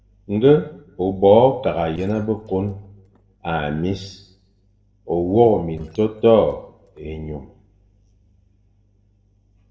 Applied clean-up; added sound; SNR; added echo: neural separator model SepFormer DNS4.